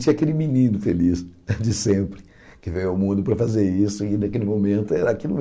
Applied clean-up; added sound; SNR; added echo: none; none; none; none.